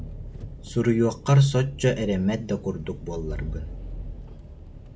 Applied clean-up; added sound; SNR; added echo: none; Engine; 12 dB; none.